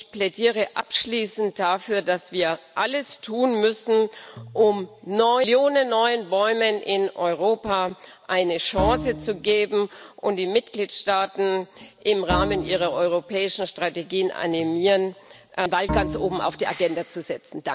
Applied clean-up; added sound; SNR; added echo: none; Bowed string instrument; 8 dB; none.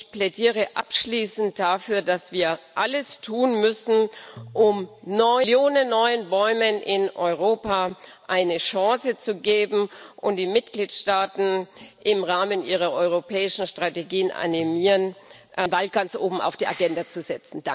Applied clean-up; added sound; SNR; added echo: none; none; none; none.